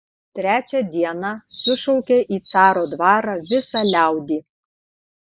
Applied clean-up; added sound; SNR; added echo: neural mask model Resemble Enhance denoiser.